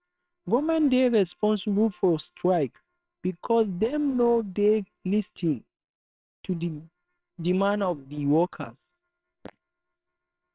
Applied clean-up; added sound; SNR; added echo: neural separator model SepFormer WHAMR!.